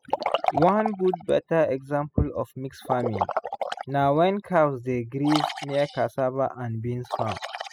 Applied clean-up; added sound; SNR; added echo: classical method spectral subtraction.